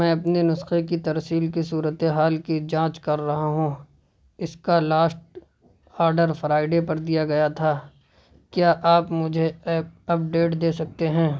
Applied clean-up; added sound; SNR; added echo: none; none; none; none.